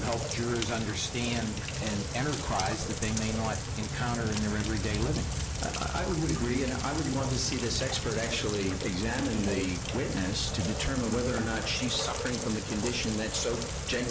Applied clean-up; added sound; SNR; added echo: none; Rain; 2 dB; none.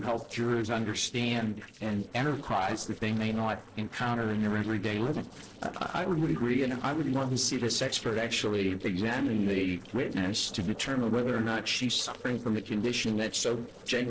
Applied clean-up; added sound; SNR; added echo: neural separator model SepFormer DNS4.